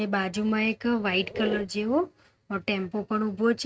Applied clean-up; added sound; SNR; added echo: neural mask model RNNoise.